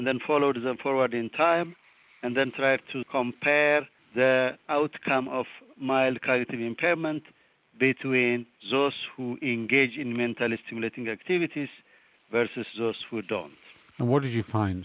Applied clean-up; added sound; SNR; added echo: none; none; none; none.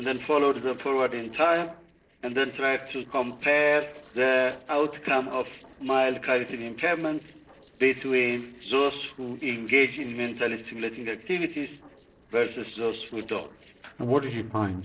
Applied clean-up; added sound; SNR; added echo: neural separator model SepFormer DNS4.